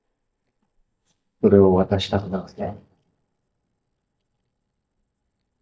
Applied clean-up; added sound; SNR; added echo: neural mask model DeepFilterNet 3.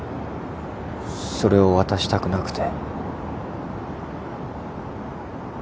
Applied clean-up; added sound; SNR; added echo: none; none; none; none.